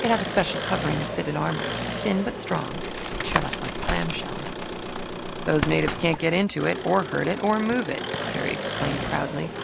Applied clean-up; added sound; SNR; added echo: none; Engine + Tap; 4 dB; none.